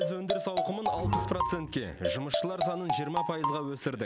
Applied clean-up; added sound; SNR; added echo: none; Bowed string instrument + Marimba, xylophone; -2 dB; none.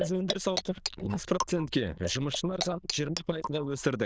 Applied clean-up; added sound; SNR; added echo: neural diffusion model UNIVERSE++.